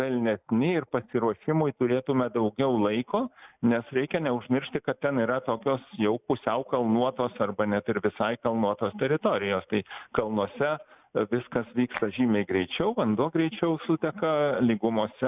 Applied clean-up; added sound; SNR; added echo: neural mask model DeepFilterNet 3.